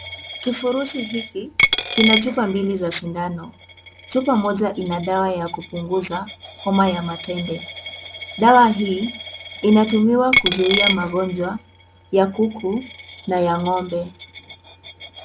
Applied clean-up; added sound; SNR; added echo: none; Coin (dropping); 7 dB; none.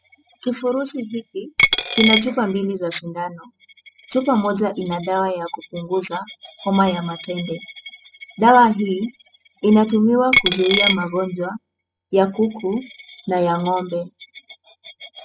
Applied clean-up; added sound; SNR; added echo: classical method spectral subtraction.